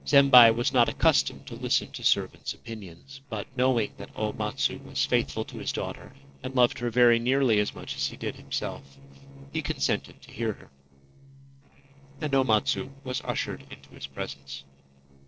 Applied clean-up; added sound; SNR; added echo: neural separator model SepFormer DNS4.